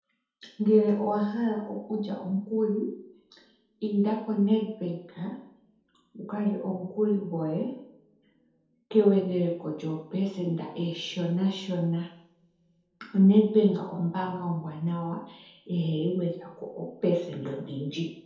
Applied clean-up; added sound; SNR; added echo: none; none; none; reverberation time 0.8 s.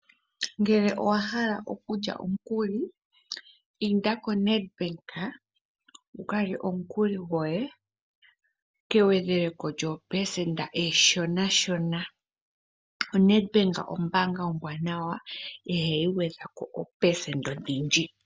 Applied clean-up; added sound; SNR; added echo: none; none; none; none.